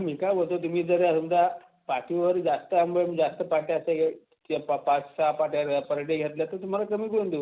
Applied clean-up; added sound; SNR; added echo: none; none; none; none.